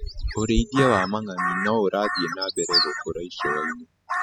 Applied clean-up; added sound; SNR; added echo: classical method spectral subtraction.